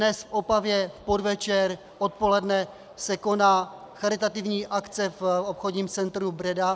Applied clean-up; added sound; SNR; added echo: none; none; none; none.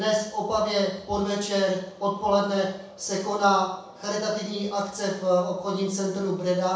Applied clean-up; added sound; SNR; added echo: none; none; none; reverberation time 0.7 s.